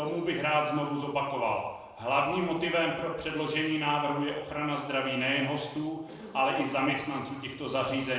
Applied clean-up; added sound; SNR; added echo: none; none; none; reverberation time 1.0 s.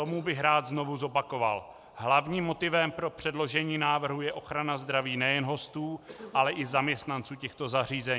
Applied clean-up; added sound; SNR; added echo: none; none; none; none.